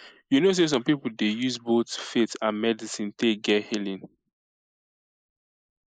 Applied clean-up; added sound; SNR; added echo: neural mask model Resemble Enhance denoiser.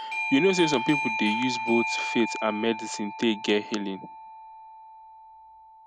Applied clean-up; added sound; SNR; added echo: none; Doorbell; 5 dB; none.